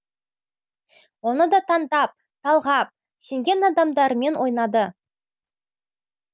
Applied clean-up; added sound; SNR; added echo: none; none; none; none.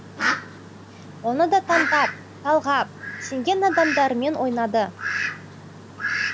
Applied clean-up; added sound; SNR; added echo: none; Fowl; 5 dB; none.